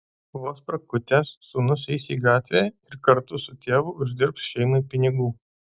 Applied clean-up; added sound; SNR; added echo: none; none; none; none.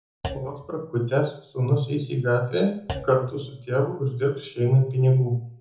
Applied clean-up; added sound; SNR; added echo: none; Thump, thud; 17 dB; reverberation time 1.0 s.